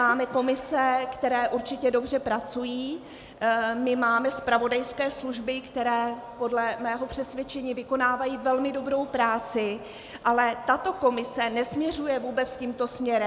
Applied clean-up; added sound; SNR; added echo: none; none; none; none.